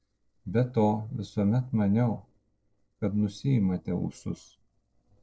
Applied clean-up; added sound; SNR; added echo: neural separator model SepFormer DNS4.